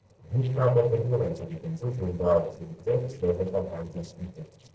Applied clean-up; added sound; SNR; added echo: neural separator model SepFormer DNS4.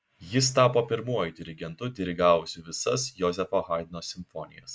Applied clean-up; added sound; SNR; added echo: none; none; none; none.